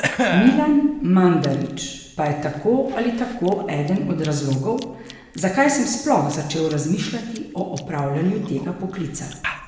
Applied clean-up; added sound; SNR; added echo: none; Chewing, mastication / Cough; 12 dB; reverberation time 0.9 s.